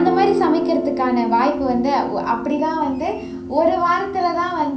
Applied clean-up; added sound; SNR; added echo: none; Guitar; 6 dB; reverberation time 0.6 s.